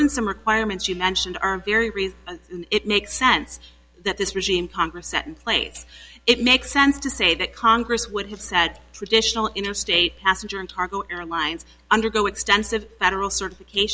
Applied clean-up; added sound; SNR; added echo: none; none; none; none.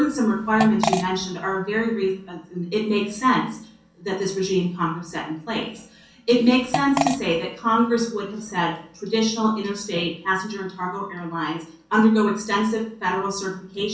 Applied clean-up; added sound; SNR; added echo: none; Fart; 4 dB; reverberation time 0.6 s.